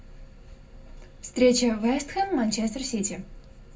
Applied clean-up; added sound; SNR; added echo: none; Bird / Breathing; 19 dB; reverberation time 0.3 s.